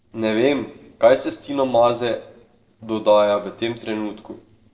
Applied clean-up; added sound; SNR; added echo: neural separator model SepFormer DNS4.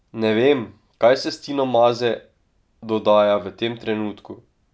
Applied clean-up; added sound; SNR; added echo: none; none; none; none.